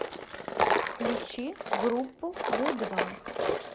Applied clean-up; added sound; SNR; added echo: none; Tools; -4 dB; none.